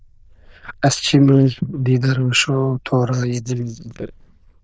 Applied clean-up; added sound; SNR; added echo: neural diffusion model UNIVERSE++.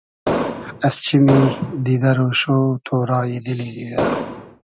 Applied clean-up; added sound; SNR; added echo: none; Explosion; 4 dB; none.